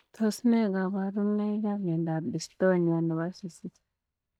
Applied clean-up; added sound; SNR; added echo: neural mask model DeepFilterNet 3.